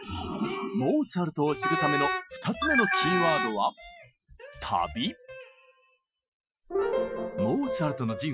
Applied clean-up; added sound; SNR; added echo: classical method Wiener filter.